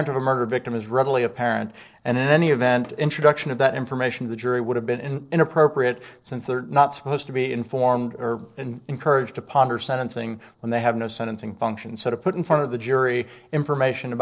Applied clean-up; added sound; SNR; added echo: neural separator model SepFormer DNS4.